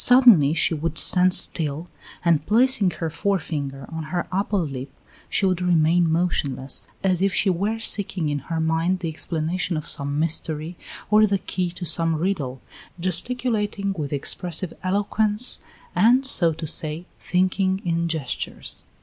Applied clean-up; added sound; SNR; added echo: none; none; none; none.